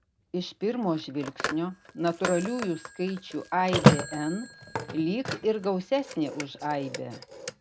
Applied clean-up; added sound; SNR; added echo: none; Telephone; 1 dB; none.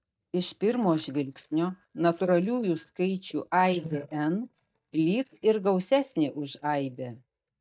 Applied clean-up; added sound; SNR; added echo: neural mask model DeepFilterNet 3.